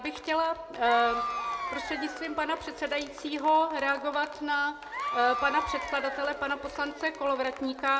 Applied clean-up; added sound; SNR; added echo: none; Applause / Crowd / Cheering; 8 dB; reverberation time 1.2 s.